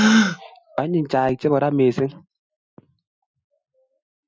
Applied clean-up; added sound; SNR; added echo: classical method Wiener filter.